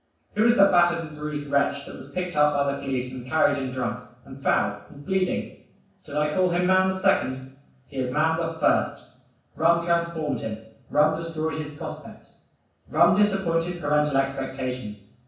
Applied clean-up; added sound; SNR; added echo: none; none; none; reverberation time 0.7 s.